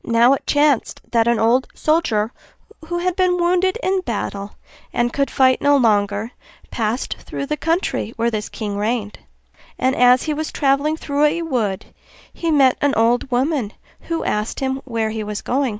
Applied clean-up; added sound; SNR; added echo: neural mask model DeepFilterNet 3.